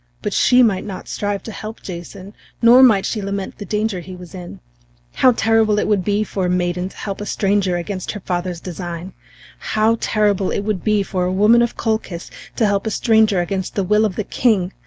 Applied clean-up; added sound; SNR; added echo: none; Car; 16 dB; none.